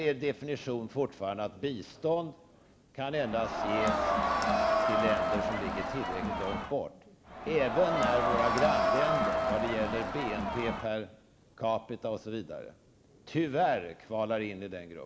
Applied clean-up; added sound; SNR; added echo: none; Crowd; -4 dB; none.